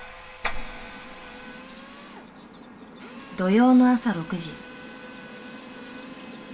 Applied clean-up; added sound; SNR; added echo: none; Drill; 15 dB; reverberation time 0.2 s.